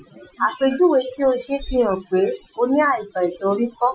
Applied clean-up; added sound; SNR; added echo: classical method Wiener filter.